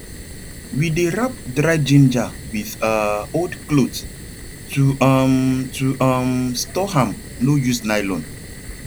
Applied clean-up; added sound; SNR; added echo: none; Fire; 15 dB; none.